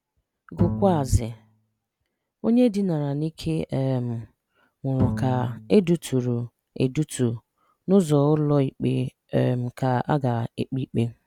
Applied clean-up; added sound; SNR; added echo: none; Bowed string instrument; 6 dB; none.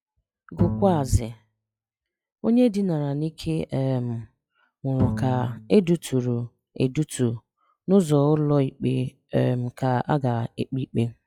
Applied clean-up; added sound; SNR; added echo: classical method log-MMSE.